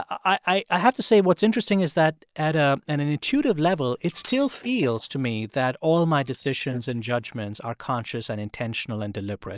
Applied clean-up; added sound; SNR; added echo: neural mask model DeepFilterNet 3.